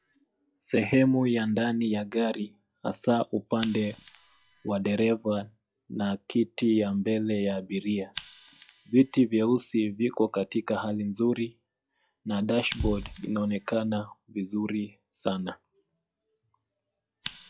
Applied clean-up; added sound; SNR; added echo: classical method log-MMSE.